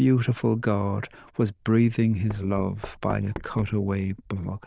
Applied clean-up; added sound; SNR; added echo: neural diffusion model UNIVERSE++.